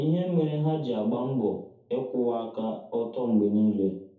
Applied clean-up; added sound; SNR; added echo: none; none; none; reverberation time 0.5 s.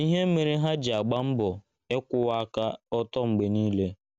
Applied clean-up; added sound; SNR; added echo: none; none; none; none.